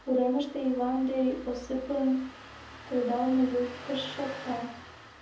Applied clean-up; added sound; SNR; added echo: none; Engine starting; 16 dB; reverberation time 0.7 s.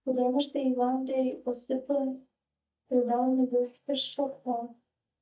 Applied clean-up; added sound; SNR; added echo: neural mask model DeepFilterNet 3.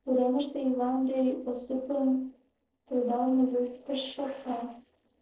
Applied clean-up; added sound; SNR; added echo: neural separator model SepFormer DNS4.